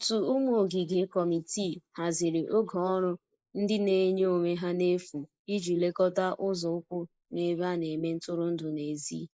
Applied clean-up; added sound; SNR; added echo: neural mask model Resemble Enhance denoiser.